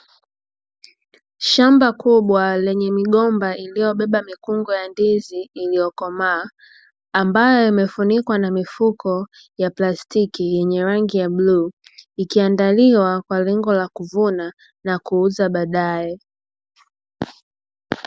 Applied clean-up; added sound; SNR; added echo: none; none; none; none.